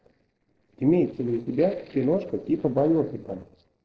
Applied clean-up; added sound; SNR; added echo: neural separator model SepFormer DNS4.